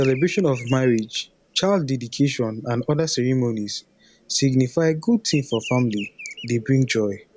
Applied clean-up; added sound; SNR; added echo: none; Bird vocalization, bird call, bird song; 20 dB; none.